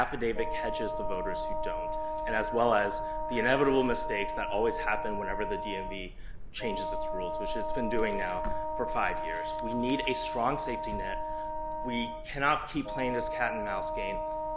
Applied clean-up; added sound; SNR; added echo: none; Wind instrument, woodwind instrument; 3 dB; none.